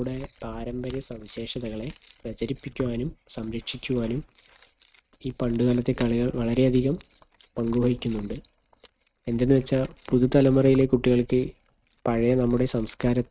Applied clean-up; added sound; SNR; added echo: neural mask model RNNoise.